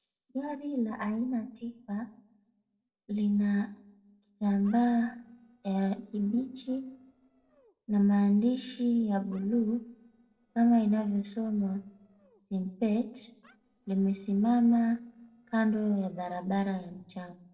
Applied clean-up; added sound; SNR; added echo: neural separator model SepFormer DNS4.